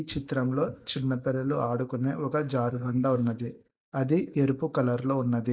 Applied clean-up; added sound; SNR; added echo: none; none; none; none.